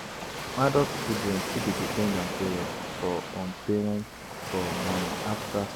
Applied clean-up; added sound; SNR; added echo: none; Waves, surf; 3 dB; none.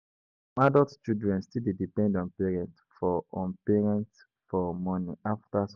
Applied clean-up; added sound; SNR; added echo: none; none; none; none.